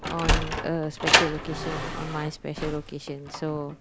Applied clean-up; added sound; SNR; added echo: none; Sliding door; -4 dB; none.